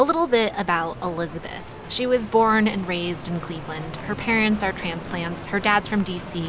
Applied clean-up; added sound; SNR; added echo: none; Bicycle; 13 dB; none.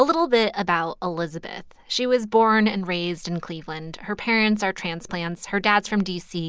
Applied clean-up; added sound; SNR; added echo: none; none; none; none.